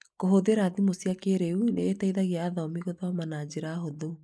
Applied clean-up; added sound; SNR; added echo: neural mask model Resemble Enhance denoiser.